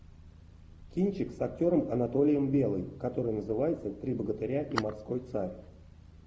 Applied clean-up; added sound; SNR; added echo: none; none; none; none.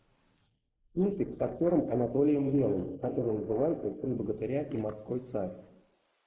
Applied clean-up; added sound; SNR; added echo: neural mask model Resemble Enhance denoiser.